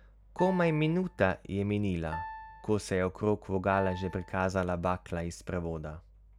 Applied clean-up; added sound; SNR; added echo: none; Piano; 14 dB; none.